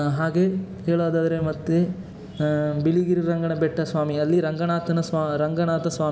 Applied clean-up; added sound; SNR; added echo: none; Bowed string instrument; 18 dB; none.